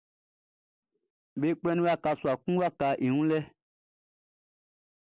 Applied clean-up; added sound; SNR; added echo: none; none; none; none.